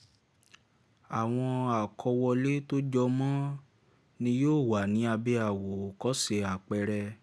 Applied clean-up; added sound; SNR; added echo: none; none; none; none.